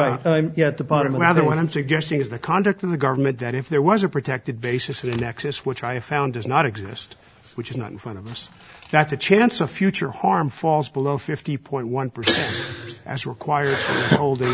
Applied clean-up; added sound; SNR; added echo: none; none; none; none.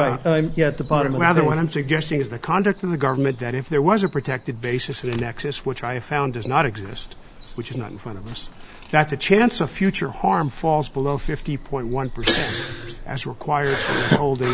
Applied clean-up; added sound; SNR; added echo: none; Bird vocalization, bird call, bird song; 15 dB; none.